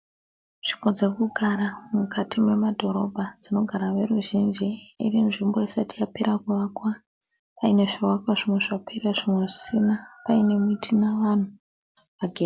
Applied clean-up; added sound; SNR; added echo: none; none; none; none.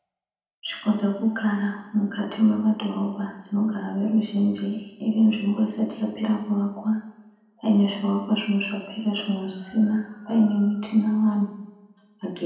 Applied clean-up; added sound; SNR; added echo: none; none; none; reverberation time 0.9 s.